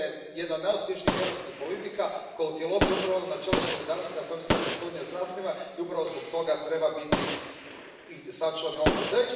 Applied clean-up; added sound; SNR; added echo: none; Gunshot, gunfire; 2 dB; reverberation time 1.2 s.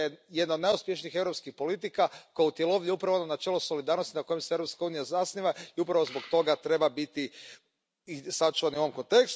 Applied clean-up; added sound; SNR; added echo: none; none; none; none.